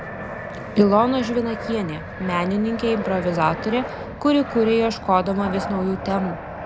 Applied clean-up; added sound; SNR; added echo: none; Fixed-wing aircraft, airplane; 9 dB; none.